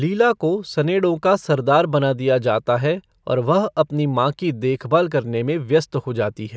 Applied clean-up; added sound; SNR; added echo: none; none; none; none.